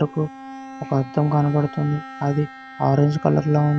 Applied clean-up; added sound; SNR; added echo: none; Bowed string instrument; 16 dB; none.